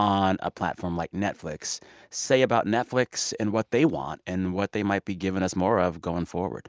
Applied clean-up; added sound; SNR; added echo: none; none; none; none.